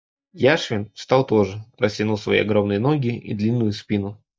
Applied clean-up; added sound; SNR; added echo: neural mask model DeepFilterNet 3.